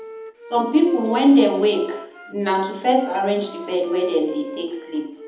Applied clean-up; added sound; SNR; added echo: none; Wind instrument, woodwind instrument; 18 dB; reverberation time 1.0 s.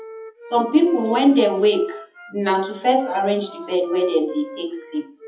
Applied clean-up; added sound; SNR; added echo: classical method WPE with log-MMSE.